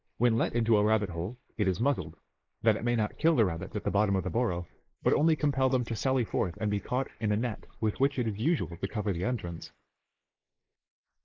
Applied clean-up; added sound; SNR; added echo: neural mask model Resemble Enhance denoiser.